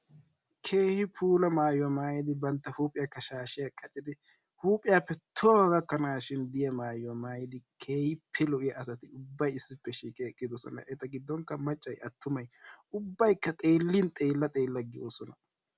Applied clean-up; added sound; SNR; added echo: none; none; none; none.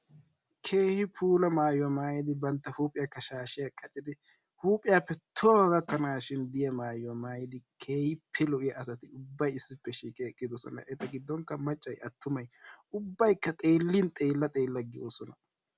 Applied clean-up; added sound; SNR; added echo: none; Snare drum; 19 dB; none.